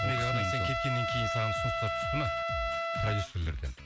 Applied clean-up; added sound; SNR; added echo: none; Trumpet; -1 dB; none.